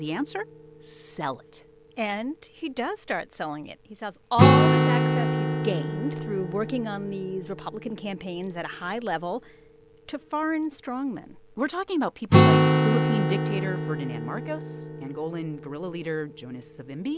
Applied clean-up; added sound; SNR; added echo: none; Acoustic guitar; -5 dB; none.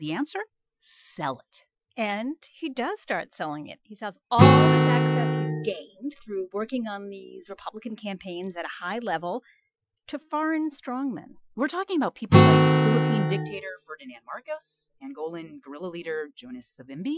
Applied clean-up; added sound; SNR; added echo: classical method Wiener filter.